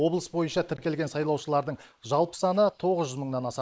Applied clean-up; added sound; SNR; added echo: neural mask model Resemble Enhance denoiser.